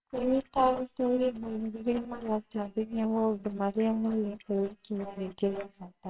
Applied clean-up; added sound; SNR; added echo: neural separator model SepFormer WHAMR!.